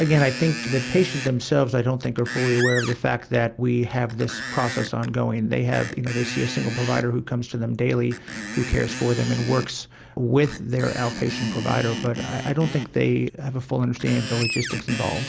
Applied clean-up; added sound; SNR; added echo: none; Screech; 10 dB; none.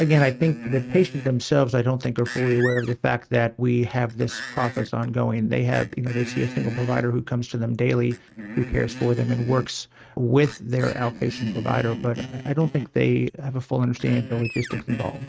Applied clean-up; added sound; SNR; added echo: neural mask model RNNoise.